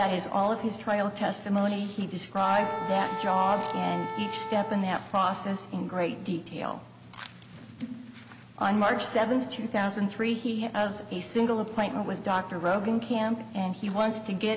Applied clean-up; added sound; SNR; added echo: none; Wind instrument, woodwind instrument; 6 dB; none.